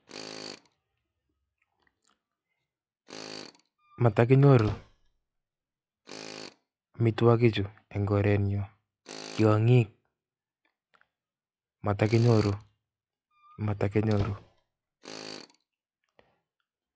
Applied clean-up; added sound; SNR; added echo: classical method log-MMSE.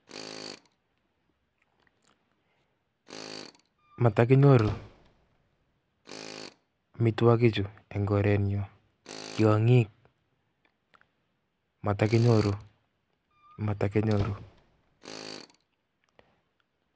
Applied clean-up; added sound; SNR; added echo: none; Tools + Squeak; 19 dB; none.